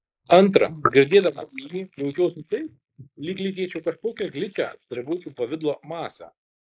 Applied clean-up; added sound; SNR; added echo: neural mask model Resemble Enhance denoiser.